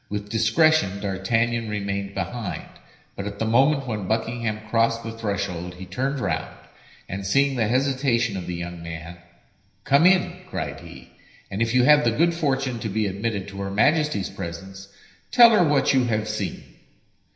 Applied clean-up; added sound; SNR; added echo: none; none; none; reverberation time 0.9 s.